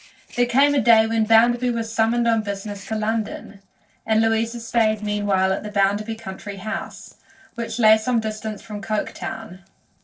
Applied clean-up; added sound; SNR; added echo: neural separator model SepFormer DNS4.